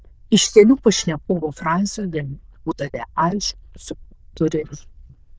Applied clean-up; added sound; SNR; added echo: neural diffusion model UNIVERSE++.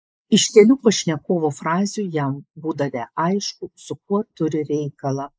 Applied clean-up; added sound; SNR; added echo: neural mask model Resemble Enhance denoiser.